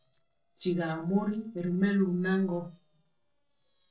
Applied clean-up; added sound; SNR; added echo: neural separator model SepFormer DNS4.